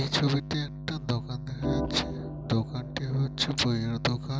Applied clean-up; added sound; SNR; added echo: none; Organ; 7 dB; none.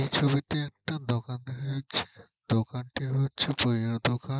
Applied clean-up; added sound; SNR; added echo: neural mask model Resemble Enhance denoiser.